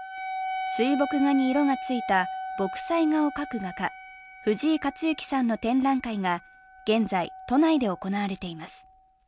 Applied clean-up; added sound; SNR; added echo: none; Wind instrument, woodwind instrument; 11 dB; none.